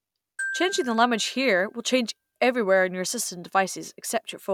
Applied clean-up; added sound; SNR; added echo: none; Glockenspiel; 14 dB; none.